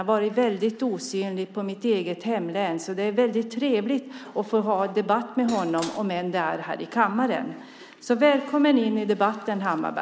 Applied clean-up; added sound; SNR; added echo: none; Cutlery, silverware / Dishes, pots, and pans; 15 dB; none.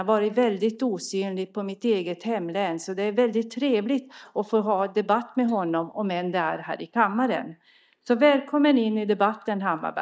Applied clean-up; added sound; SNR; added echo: neural mask model DeepFilterNet 3.